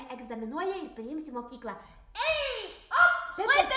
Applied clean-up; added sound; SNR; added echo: none; none; none; reverberation time 0.5 s.